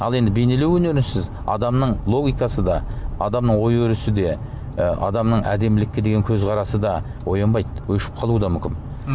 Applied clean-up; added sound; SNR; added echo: none; none; none; none.